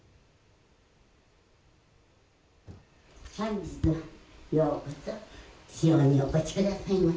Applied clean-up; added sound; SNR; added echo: none; none; none; none.